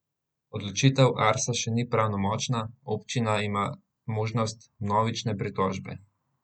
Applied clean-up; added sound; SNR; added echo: none; none; none; none.